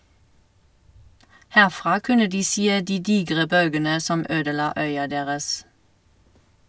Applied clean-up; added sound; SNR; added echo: none; none; none; none.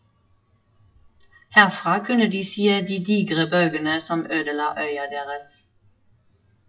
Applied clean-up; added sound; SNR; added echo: classical method WPE with log-MMSE.